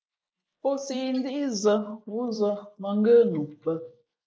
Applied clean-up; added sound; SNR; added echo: neural mask model Resemble Enhance denoiser.